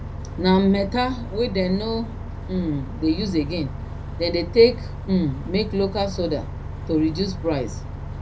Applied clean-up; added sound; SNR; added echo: none; Bus; 8 dB; reverberation time 0.3 s.